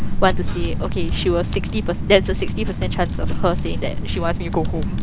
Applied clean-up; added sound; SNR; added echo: none; Typing; -2 dB; none.